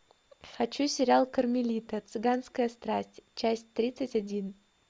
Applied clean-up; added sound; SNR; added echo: none; none; none; none.